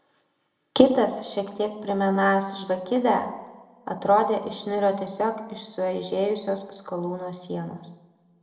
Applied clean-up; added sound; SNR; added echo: none; none; none; reverberation time 0.7 s.